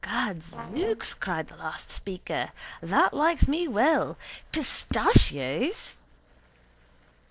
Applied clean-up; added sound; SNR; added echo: neural separator model SepFormer DNS4.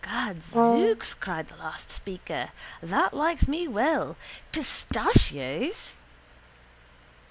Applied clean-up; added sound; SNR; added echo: none; Brass instrument; -5 dB; none.